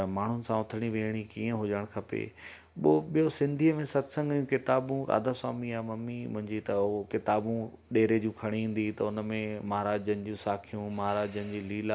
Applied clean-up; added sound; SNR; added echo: none; none; none; none.